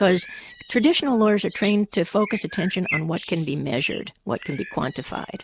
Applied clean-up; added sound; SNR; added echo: none; Bird; 15 dB; none.